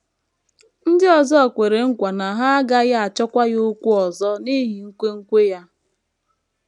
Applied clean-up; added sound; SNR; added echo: none; none; none; none.